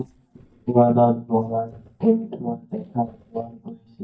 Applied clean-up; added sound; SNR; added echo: neural mask model DeepFilterNet 3.